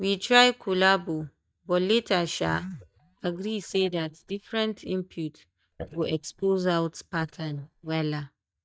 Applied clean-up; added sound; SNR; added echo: neural mask model DeepFilterNet 3.